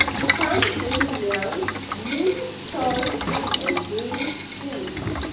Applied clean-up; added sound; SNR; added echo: none; Boiling; -2 dB; reverberation time 0.3 s.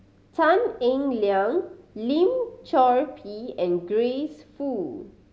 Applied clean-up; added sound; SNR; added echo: none; none; none; none.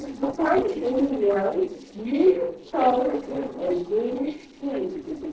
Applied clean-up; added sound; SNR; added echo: neural separator model SepFormer DNS4.